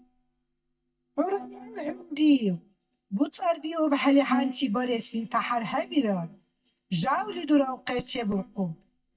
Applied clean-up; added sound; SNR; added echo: neural mask model DeepFilterNet 3.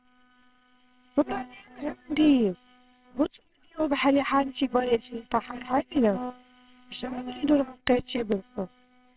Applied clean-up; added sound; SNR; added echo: neural separator model SepFormer WHAMR!.